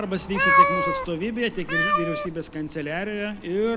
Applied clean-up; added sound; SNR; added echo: none; Meow; -3 dB; none.